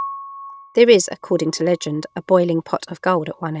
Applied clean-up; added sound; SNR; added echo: neural mask model RNNoise.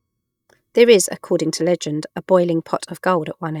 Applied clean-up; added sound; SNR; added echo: neural mask model DeepFilterNet 3.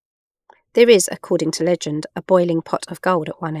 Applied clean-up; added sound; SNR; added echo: neural mask model Resemble Enhance denoiser.